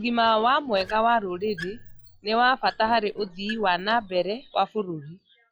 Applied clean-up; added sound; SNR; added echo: classical method log-MMSE.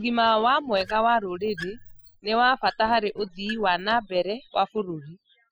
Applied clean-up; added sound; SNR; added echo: classical method spectral subtraction.